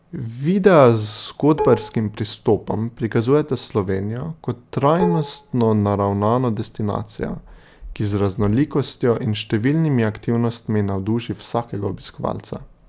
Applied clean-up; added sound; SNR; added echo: none; Dishes, pots, and pans; 9 dB; none.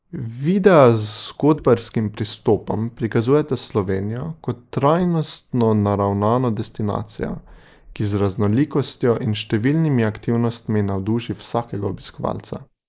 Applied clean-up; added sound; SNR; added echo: neural mask model Resemble Enhance denoiser.